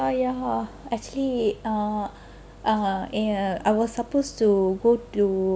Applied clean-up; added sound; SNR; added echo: none; none; none; none.